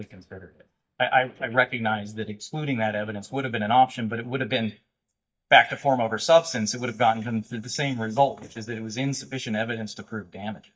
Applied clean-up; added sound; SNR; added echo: neural mask model DeepFilterNet 3.